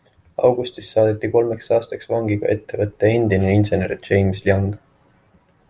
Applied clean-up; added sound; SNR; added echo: none; none; none; none.